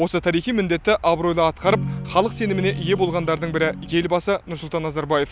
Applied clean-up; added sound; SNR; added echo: none; Guitar; 9 dB; none.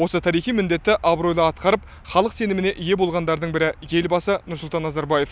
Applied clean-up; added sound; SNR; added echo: none; none; none; none.